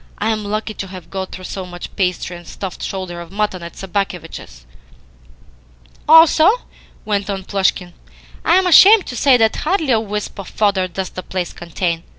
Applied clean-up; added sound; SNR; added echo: none; none; none; none.